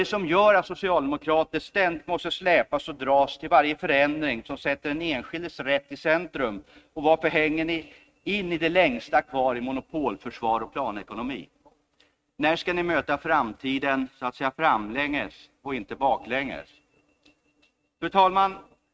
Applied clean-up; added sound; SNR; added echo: neural mask model RNNoise.